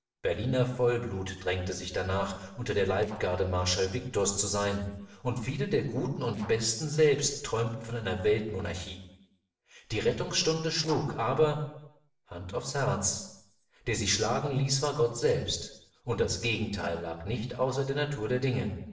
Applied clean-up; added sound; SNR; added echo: neural separator model SepFormer DNS4.